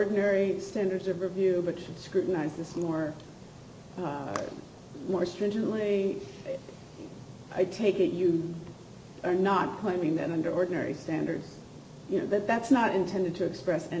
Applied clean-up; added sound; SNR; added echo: none; none; none; none.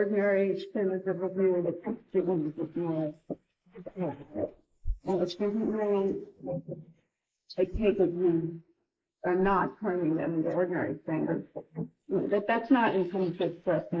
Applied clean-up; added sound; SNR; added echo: neural mask model Resemble Enhance denoiser.